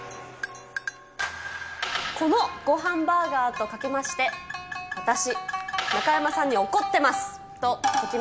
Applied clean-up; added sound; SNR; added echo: none; none; none; none.